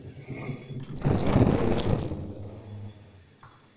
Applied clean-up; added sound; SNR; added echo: neural separator model SepFormer DNS4.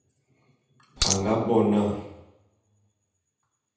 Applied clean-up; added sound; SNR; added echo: none; Coin (dropping); -2 dB; reverberation time 0.9 s.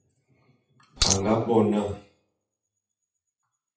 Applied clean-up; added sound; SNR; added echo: classical method WPE with log-MMSE.